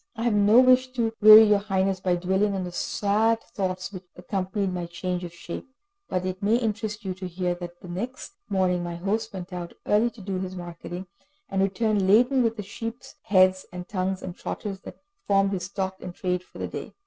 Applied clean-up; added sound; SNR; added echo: none; none; none; none.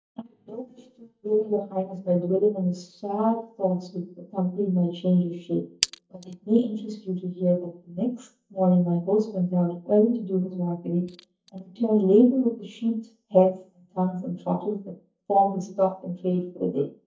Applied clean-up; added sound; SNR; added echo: neural mask model DeepFilterNet 3.